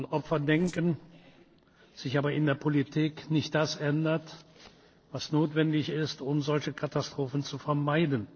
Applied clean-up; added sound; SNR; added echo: neural separator model SepFormer DNS4.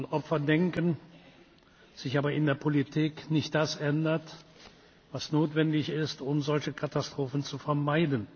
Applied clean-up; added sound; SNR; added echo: none; none; none; none.